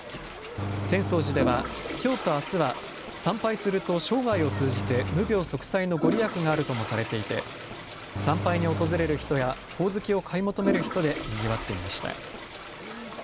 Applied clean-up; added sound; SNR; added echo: none; Toilet flush + Engine; 5 dB; none.